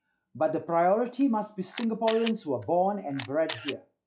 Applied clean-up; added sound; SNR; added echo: classical method log-MMSE.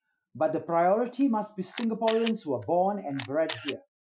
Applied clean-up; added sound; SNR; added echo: classical method Wiener filter.